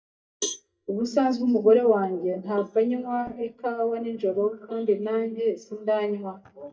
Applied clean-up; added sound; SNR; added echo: neural mask model DeepFilterNet 3.